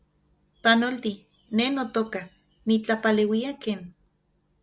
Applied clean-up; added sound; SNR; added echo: none; none; none; none.